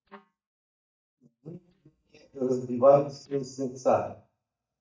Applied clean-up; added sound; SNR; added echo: neural mask model DeepFilterNet 3.